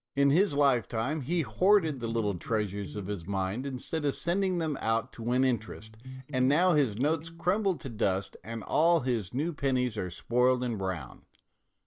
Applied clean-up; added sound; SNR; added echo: neural mask model DeepFilterNet 3.